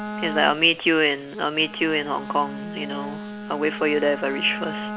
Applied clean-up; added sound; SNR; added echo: none; Bowed string instrument; 10 dB; none.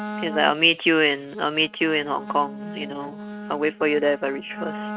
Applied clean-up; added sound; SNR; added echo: neural mask model RNNoise.